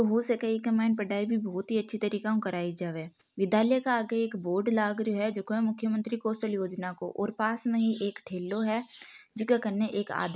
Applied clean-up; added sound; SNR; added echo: none; none; none; none.